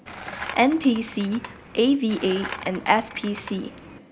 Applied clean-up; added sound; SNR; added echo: none; Skateboard; 13 dB; none.